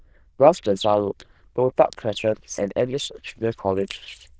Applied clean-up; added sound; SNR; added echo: neural diffusion model UNIVERSE++.